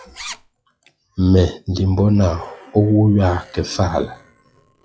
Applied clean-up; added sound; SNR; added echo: classical method log-MMSE.